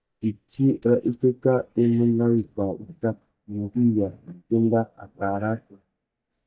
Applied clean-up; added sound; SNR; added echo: neural mask model DeepFilterNet 3.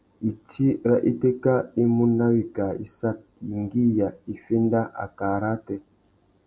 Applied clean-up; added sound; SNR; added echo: none; none; none; none.